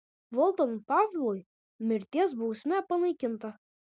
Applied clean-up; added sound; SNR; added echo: none; none; none; none.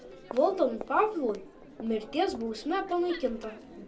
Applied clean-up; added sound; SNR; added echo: none; Crowd; 16 dB; reverberation time 0.2 s.